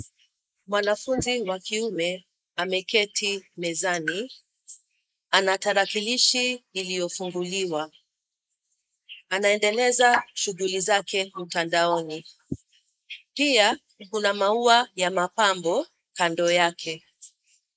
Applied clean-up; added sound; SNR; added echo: neural mask model Resemble Enhance denoiser.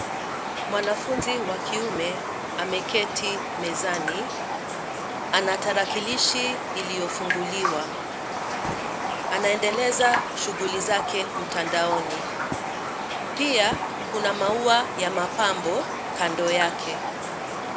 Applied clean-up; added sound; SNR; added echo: none; Raindrop; 2 dB; none.